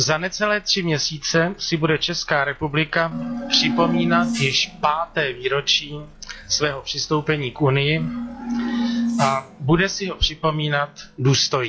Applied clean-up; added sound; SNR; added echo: classical method log-MMSE.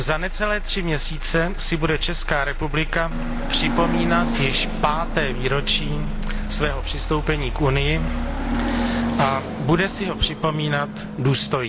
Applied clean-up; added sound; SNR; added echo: none; Hiss / Bus / Engine + Motor vehicle (road); 2 dB; none.